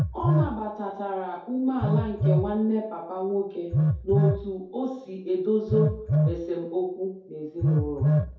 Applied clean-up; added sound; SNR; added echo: none; Telephone; -2 dB; reverberation time 2.3 s.